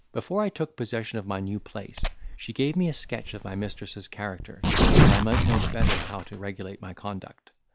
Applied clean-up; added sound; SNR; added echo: none; Tearing; -5 dB; none.